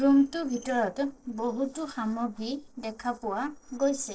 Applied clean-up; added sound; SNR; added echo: neural separator model SepFormer DNS4.